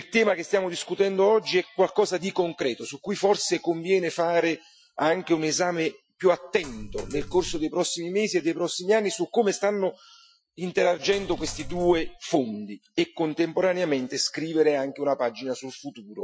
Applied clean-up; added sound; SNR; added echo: classical method Wiener filter.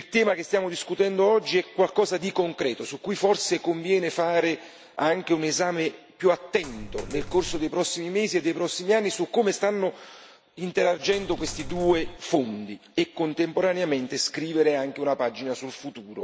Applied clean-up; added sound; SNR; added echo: none; Coin (dropping); 11 dB; none.